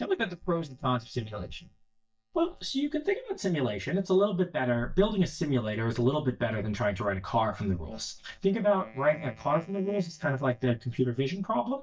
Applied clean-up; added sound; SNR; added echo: neural mask model DeepFilterNet 3.